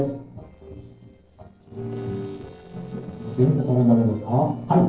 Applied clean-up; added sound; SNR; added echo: neural separator model SepFormer DNS4.